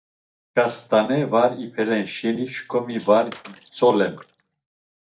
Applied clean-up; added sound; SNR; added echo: neural mask model DeepFilterNet 3.